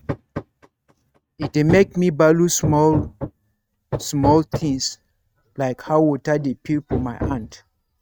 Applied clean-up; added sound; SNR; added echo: neural mask model RNNoise.